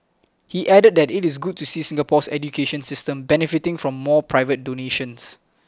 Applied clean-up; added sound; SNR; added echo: none; none; none; none.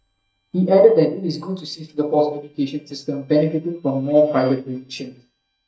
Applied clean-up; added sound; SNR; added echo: neural mask model DeepFilterNet 3.